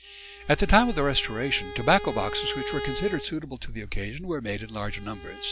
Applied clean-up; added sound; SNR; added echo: none; Bowed string instrument; 12 dB; none.